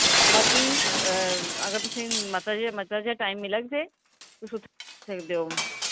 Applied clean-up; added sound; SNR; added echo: none; Shatter; -3 dB; none.